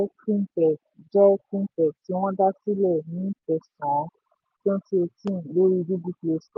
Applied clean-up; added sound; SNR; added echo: none; none; none; none.